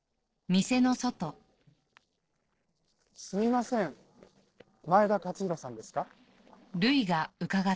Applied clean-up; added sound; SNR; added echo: neural separator model SepFormer DNS4.